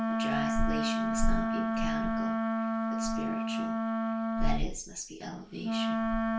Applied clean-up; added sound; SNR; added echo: none; Wind instrument, woodwind instrument; -3 dB; reverberation time 0.4 s.